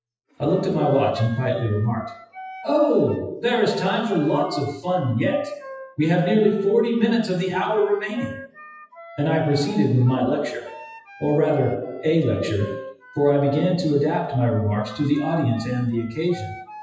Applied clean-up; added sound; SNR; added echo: classical method WPE with log-MMSE.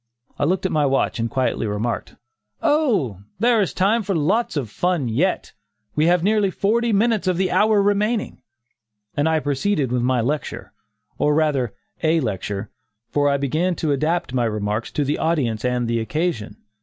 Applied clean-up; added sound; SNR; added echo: none; none; none; none.